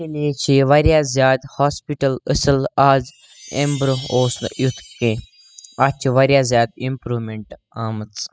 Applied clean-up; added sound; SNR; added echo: classical method spectral subtraction.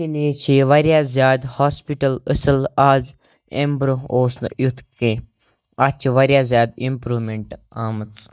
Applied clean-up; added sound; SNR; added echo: neural mask model DeepFilterNet 3.